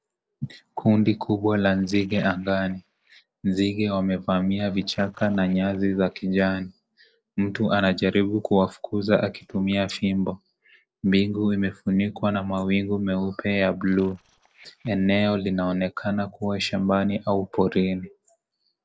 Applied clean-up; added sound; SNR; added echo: neural separator model SepFormer DNS4.